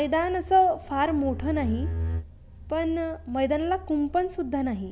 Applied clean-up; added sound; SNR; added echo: none; Bowed string instrument; 6 dB; none.